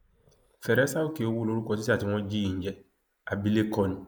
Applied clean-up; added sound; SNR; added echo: neural mask model Resemble Enhance denoiser.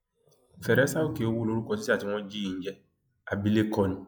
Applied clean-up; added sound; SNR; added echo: classical method log-MMSE.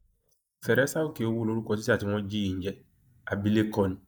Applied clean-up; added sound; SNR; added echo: neural mask model DeepFilterNet 3.